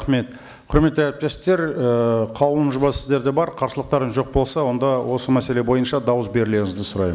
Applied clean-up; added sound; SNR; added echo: none; none; none; none.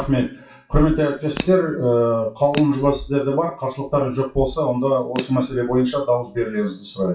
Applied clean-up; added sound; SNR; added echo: classical method WPE with log-MMSE.